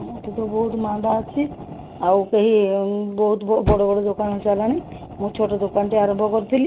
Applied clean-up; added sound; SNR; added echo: none; Fire; 12 dB; none.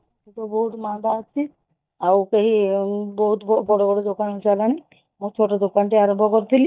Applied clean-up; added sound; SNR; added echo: neural mask model DeepFilterNet 3.